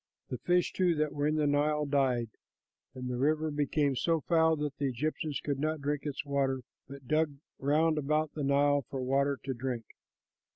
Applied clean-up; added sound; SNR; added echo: none; none; none; none.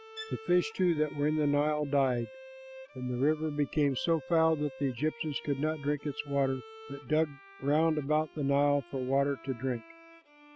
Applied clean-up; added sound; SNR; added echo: none; Bowed string instrument + Bowed string instrument; 19 dB; none.